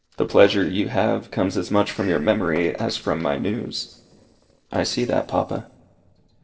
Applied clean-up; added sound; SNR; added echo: neural separator model SepFormer DNS4.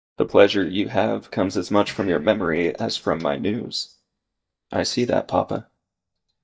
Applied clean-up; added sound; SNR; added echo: neural mask model DeepFilterNet 3.